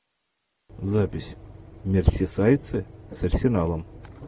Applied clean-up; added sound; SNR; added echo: none; none; none; none.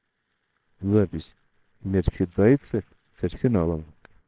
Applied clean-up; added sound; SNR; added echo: neural separator model SepFormer WHAMR!.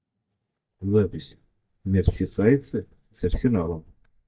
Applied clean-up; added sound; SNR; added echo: neural mask model DeepFilterNet 3.